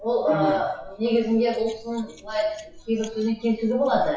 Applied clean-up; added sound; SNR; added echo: classical method WPE with log-MMSE.